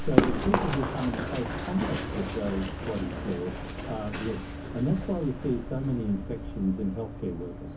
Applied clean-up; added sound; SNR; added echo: none; Run; 0 dB; reverberation time 0.3 s.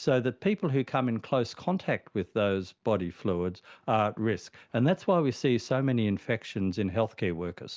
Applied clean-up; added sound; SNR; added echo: none; none; none; none.